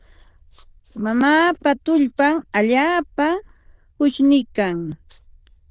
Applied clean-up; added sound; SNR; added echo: neural diffusion model UNIVERSE++.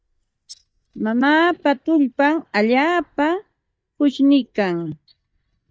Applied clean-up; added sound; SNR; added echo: neural mask model DeepFilterNet 3.